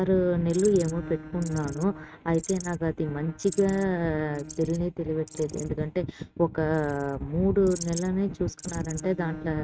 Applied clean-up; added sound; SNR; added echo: neural mask model RNNoise.